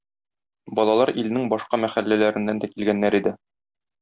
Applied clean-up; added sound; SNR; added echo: none; none; none; none.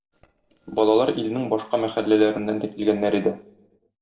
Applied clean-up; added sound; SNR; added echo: neural separator model SepFormer DNS4.